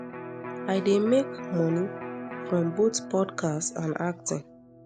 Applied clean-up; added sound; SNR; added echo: none; Electric guitar; 10 dB; none.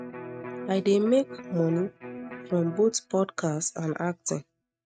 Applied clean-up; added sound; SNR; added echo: neural mask model RNNoise.